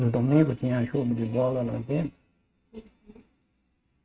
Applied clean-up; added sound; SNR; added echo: neural mask model RNNoise.